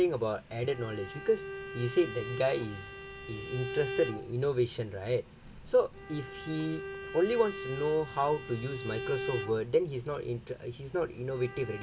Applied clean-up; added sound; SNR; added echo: none; Bowed string instrument; 11 dB; none.